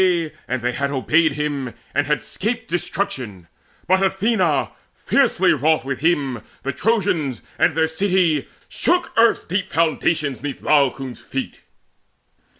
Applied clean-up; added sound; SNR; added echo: none; none; none; none.